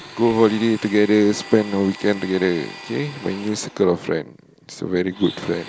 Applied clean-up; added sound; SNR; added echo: none; Domestic sounds, home sounds; 18 dB; none.